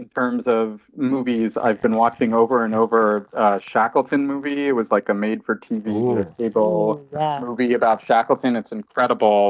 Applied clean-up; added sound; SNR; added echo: neural mask model DeepFilterNet 3.